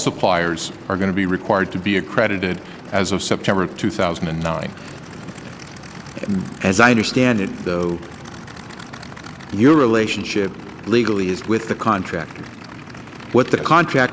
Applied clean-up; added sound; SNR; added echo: none; Idling / Aircraft; 17 dB; none.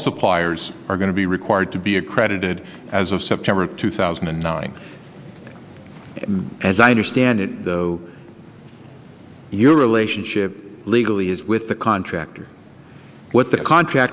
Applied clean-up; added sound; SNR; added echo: none; none; none; none.